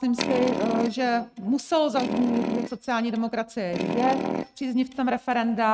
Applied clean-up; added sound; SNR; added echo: neural mask model RNNoise.